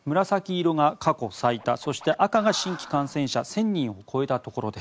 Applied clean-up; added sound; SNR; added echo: none; Scratching (performance technique); 18 dB; none.